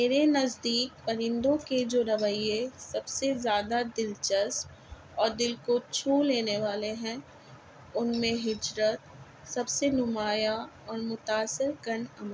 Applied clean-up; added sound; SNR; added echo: none; none; none; none.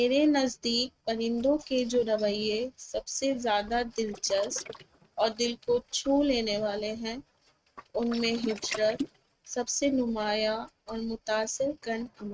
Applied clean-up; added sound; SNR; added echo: neural mask model RNNoise.